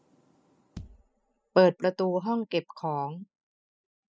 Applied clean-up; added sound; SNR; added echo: classical method spectral subtraction.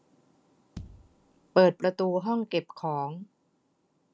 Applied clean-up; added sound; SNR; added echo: none; Bass drum; 20 dB; none.